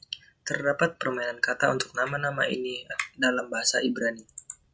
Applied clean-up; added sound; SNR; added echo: none; none; none; none.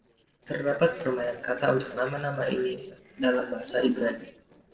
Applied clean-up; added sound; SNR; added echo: neural separator model SepFormer DNS4.